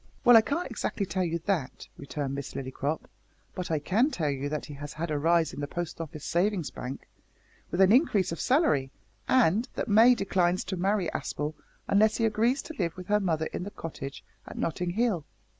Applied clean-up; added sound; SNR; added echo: none; none; none; none.